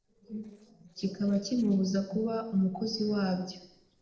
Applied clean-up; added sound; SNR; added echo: neural separator model SepFormer DNS4.